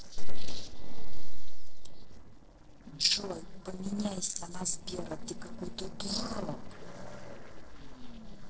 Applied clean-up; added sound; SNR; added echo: neural separator model SepFormer DNS4.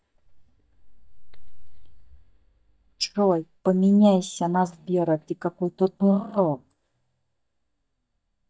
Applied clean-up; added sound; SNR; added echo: neural mask model DeepFilterNet 3.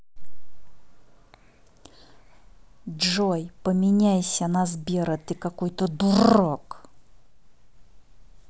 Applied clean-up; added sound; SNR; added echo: none; none; none; none.